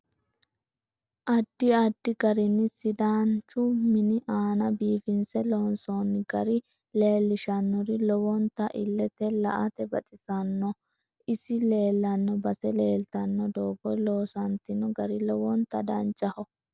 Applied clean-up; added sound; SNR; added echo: none; none; none; none.